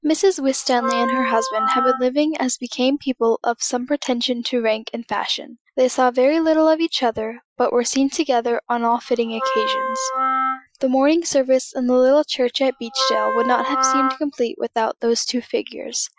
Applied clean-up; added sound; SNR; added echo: classical method Wiener filter.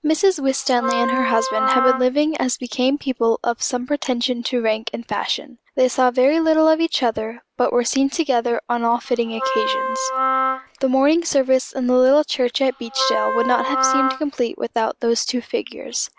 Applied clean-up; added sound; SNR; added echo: none; Wind instrument, woodwind instrument; 3 dB; none.